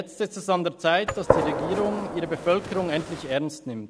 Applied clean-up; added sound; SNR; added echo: none; Gunshot, gunfire; 1 dB; none.